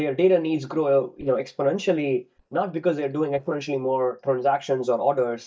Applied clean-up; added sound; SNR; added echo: neural mask model DeepFilterNet 3.